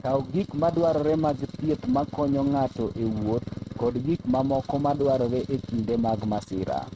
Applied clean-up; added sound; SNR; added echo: neural mask model RNNoise.